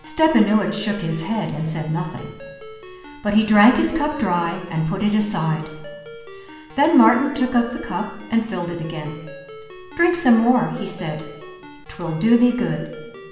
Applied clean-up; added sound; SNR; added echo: none; Ringtone; 18 dB; reverberation time 1.1 s.